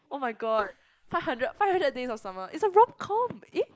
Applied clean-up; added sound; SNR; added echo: neural mask model Resemble Enhance denoiser.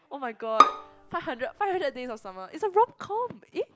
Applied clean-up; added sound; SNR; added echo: none; Bowed string instrument; -3 dB; none.